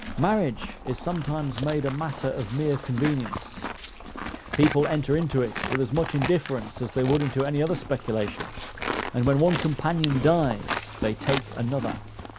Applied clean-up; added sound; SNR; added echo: none; Livestock, farm animals, working animals; 8 dB; none.